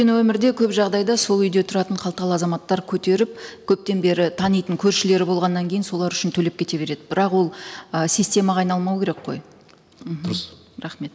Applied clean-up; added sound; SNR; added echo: none; none; none; none.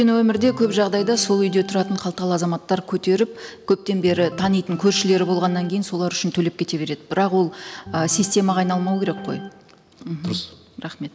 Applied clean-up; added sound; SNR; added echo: none; Organ; 15 dB; none.